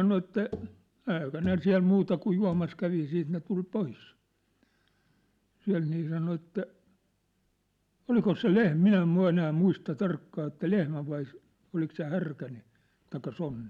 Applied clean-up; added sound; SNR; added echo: none; none; none; none.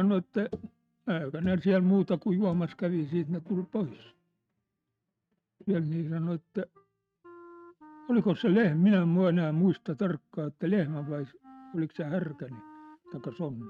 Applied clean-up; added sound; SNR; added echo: neural mask model RNNoise.